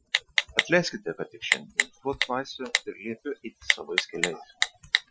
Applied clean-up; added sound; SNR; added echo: classical method Wiener filter.